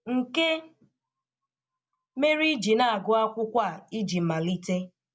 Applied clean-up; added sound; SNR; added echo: none; none; none; none.